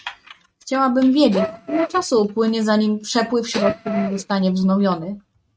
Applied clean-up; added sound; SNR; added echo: neural mask model RNNoise.